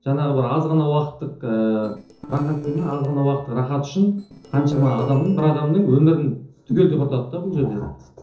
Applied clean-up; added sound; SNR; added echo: neural separator model SepFormer DNS4.